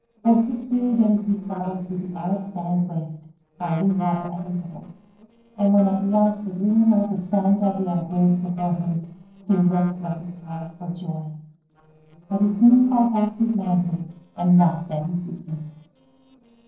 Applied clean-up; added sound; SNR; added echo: neural separator model SepFormer DNS4.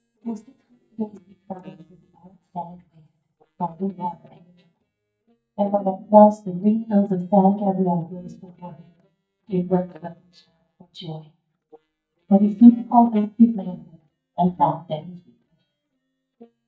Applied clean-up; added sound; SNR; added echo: neural mask model DeepFilterNet 3.